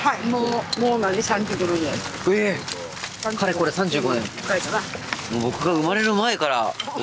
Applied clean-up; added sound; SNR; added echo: none; none; none; none.